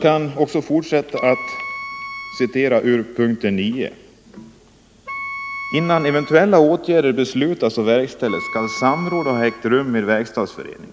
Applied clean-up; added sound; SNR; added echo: none; Wind instrument, woodwind instrument; 13 dB; none.